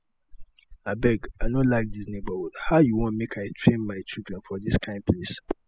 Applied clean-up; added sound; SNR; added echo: classical method spectral subtraction.